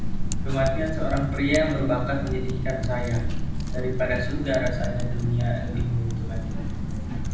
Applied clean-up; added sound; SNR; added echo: none; Typing; -1 dB; reverberation time 0.8 s.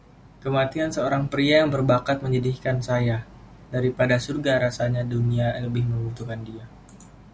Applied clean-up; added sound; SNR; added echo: none; none; none; none.